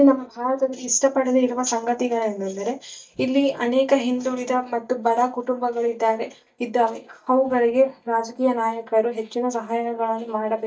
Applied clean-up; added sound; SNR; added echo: neural mask model DeepFilterNet 3.